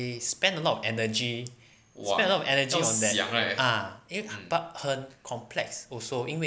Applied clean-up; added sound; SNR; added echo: none; none; none; none.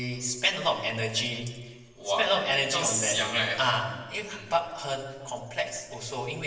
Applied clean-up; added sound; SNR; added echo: none; none; none; reverberation time 1.1 s.